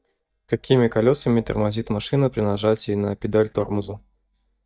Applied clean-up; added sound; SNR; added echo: neural mask model DeepFilterNet 3.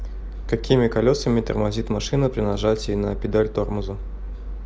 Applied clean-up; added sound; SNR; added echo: none; none; none; none.